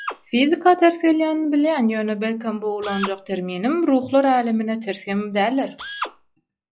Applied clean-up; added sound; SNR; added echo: classical method log-MMSE.